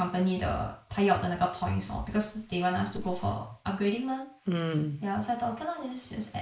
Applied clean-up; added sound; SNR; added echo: neural mask model Resemble Enhance denoiser.